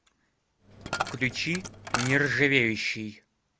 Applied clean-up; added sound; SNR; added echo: none; Coin (dropping); 7 dB; none.